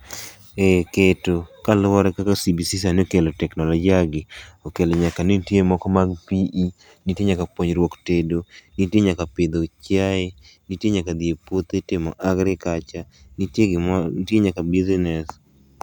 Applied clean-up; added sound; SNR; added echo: none; none; none; none.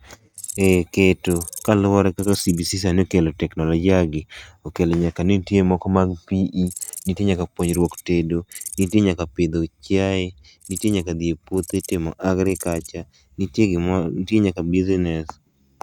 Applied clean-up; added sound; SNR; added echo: neural mask model RNNoise.